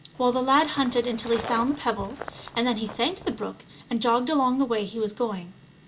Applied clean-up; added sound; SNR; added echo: none; Walk, footsteps; 14 dB; none.